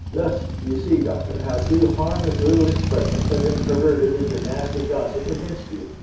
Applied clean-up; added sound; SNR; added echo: none; Motorcycle; 2 dB; reverberation time 0.6 s.